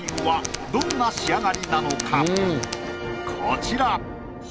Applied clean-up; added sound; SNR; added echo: none; Tools; 9 dB; none.